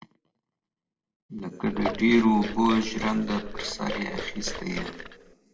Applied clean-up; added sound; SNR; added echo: none; Liquid; 8 dB; reverberation time 1.8 s.